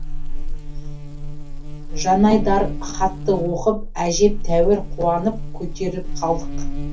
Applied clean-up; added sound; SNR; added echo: none; Buzz; 2 dB; reverberation time 0.3 s.